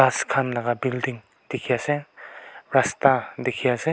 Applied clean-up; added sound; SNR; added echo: none; none; none; none.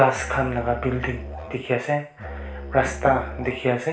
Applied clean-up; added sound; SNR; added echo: none; Musical instrument; 11 dB; reverberation time 0.4 s.